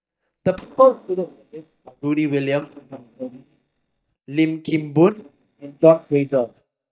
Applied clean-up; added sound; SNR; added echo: neural mask model DeepFilterNet 3.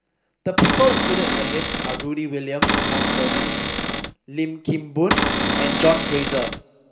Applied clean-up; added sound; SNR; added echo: none; Cupboard open or close / Door; -3 dB; reverberation time 1.9 s.